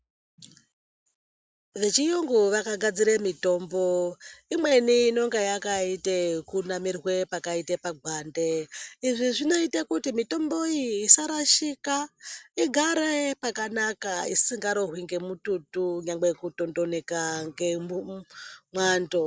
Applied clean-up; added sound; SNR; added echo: none; none; none; none.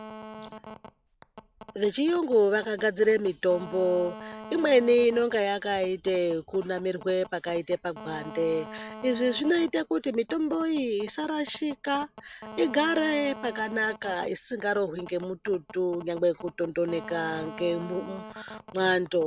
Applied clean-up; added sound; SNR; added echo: none; Telephone; 17 dB; none.